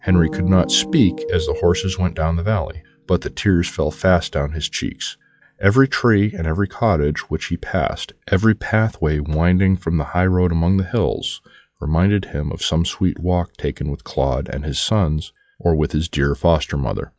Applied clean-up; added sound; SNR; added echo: classical method log-MMSE.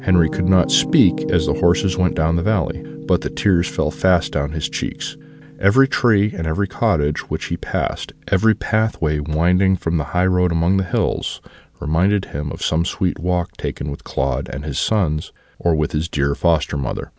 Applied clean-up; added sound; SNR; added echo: none; Piano; 14 dB; none.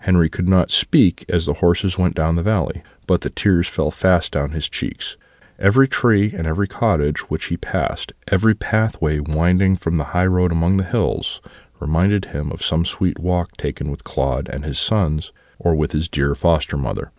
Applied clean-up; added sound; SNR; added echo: none; none; none; none.